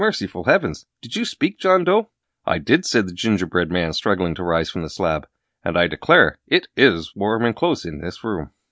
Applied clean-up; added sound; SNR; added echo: none; none; none; none.